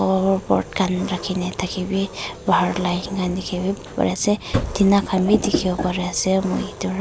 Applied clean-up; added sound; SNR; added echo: none; Engine; 17 dB; none.